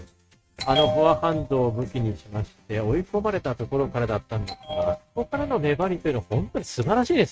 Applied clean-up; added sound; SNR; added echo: neural mask model RNNoise.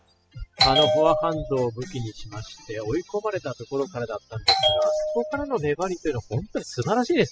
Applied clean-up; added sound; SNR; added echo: classical method spectral subtraction.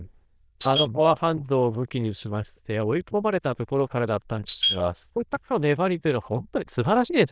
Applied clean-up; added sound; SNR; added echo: neural diffusion model UNIVERSE++.